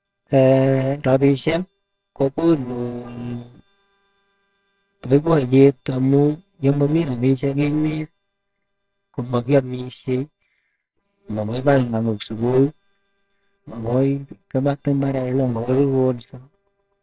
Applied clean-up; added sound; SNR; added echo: neural separator model SepFormer WHAMR!.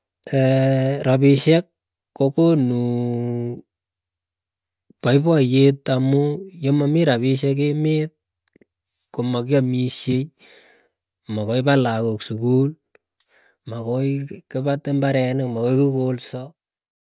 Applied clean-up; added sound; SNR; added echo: none; none; none; none.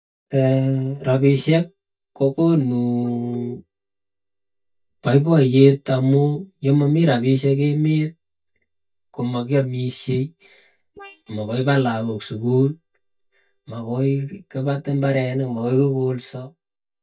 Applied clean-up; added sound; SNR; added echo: neural mask model DeepFilterNet 3.